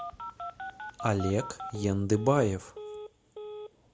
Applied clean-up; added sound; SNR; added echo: none; Telephone; 11 dB; none.